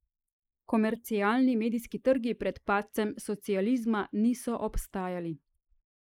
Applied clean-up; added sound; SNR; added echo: neural mask model Resemble Enhance denoiser.